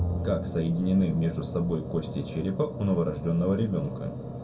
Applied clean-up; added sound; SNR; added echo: none; Bowed string instrument; 11 dB; reverberation time 0.2 s.